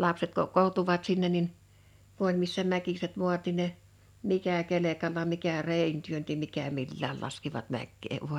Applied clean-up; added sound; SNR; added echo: none; none; none; none.